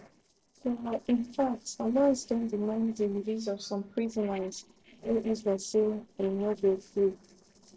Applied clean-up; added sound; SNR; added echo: neural separator model SepFormer DNS4.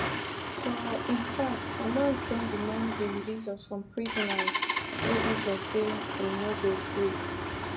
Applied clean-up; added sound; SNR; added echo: none; Engine starting; 1 dB; reverberation time 0.2 s.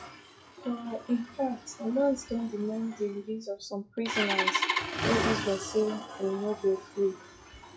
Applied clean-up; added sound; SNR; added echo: classical method WPE with log-MMSE.